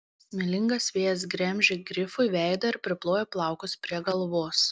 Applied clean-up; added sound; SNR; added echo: none; none; none; none.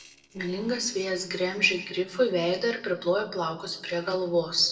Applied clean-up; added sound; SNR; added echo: neural separator model SepFormer DNS4.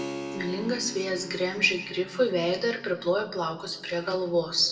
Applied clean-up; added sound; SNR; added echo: none; Keyboard (musical); 13 dB; reverberation time 0.8 s.